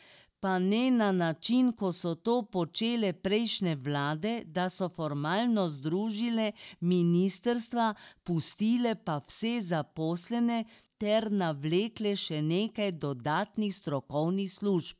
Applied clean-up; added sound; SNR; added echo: none; none; none; none.